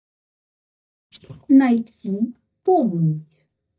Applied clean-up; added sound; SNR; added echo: neural mask model DeepFilterNet 3.